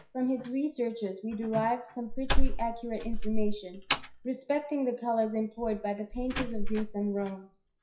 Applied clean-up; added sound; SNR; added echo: classical method WPE with log-MMSE.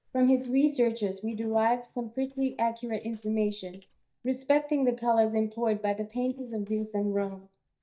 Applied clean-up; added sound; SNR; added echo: neural mask model DeepFilterNet 3.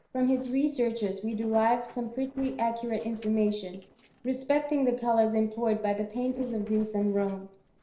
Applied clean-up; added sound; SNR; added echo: neural separator model SepFormer DNS4.